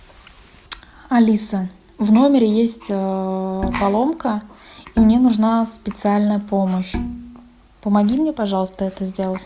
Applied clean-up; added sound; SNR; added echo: none; Bowed string instrument; 12 dB; none.